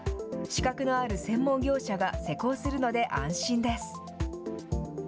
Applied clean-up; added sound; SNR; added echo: none; none; none; none.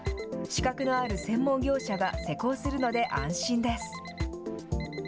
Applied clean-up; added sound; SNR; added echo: none; Alarm; 20 dB; none.